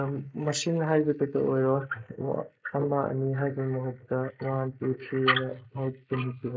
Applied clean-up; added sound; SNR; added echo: neural mask model Resemble Enhance denoiser.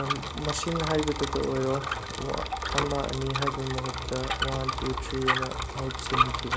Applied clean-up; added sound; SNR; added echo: none; Bicycle; -1 dB; none.